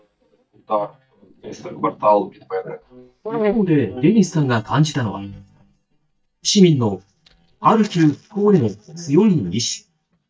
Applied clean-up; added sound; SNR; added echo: neural mask model DeepFilterNet 3.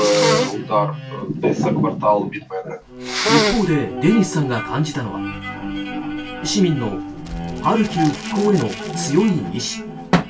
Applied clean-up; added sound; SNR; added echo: none; Sneeze; 7 dB; reverberation time 0.2 s.